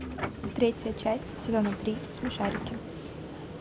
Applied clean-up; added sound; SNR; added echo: none; Subway, metro, underground; 5 dB; none.